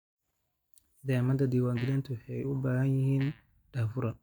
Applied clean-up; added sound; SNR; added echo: neural mask model DeepFilterNet 3.